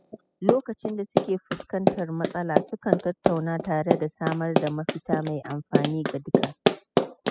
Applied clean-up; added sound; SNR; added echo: classical method spectral subtraction.